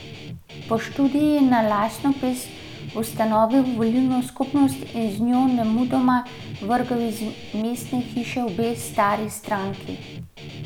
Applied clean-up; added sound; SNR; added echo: none; Guitar; 14 dB; none.